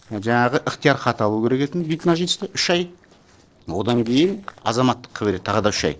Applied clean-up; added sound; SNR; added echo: neural separator model SepFormer DNS4.